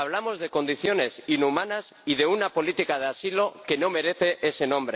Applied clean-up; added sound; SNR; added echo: none; none; none; none.